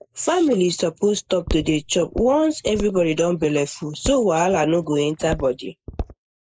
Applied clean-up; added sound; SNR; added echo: neural mask model Resemble Enhance denoiser.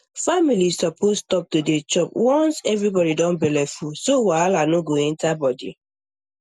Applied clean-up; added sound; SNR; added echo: none; none; none; none.